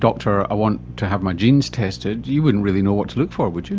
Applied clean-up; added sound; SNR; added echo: none; Drill; 17 dB; none.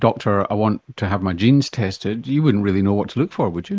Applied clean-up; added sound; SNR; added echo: neural mask model Resemble Enhance denoiser.